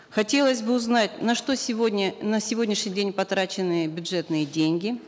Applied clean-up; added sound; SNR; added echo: none; none; none; none.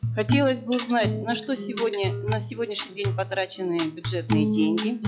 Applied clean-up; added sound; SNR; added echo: classical method log-MMSE.